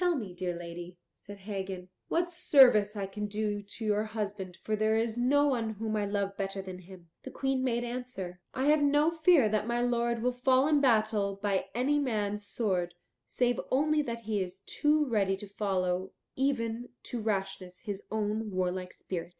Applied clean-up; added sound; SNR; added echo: none; none; none; none.